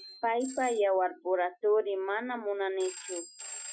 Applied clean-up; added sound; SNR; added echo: classical method Wiener filter.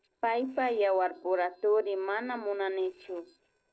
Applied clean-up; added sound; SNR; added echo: neural separator model SepFormer DNS4.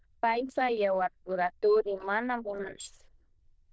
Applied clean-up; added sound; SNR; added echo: neural diffusion model UNIVERSE++.